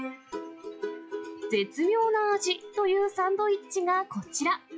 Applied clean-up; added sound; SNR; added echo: classical method log-MMSE.